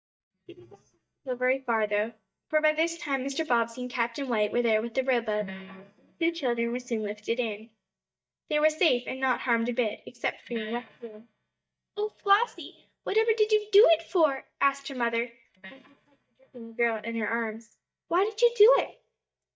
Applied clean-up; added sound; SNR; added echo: neural mask model DeepFilterNet 3.